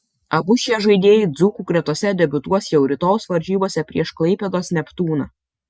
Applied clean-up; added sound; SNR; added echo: none; none; none; none.